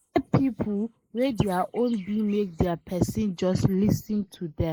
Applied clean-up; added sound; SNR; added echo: neural mask model Resemble Enhance denoiser.